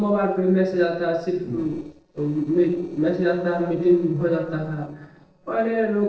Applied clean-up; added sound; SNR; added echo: neural separator model SepFormer DNS4.